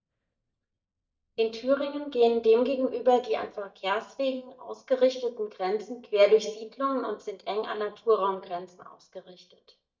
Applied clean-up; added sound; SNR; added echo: neural mask model DeepFilterNet 3.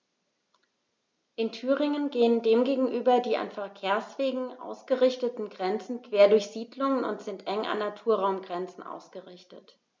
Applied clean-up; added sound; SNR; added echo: none; none; none; none.